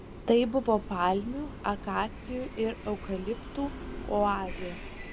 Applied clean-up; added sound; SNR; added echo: none; Train; 10 dB; none.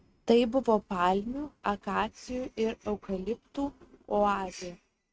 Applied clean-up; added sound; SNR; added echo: neural mask model RNNoise.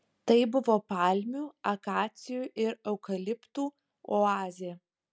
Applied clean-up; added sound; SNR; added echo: none; none; none; none.